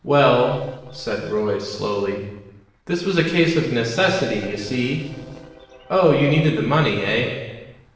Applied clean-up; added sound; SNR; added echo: neural separator model SepFormer DNS4.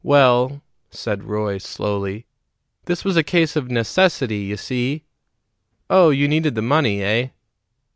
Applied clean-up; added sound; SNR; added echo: none; none; none; none.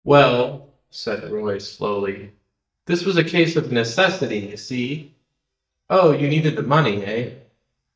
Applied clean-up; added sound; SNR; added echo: neural mask model DeepFilterNet 3.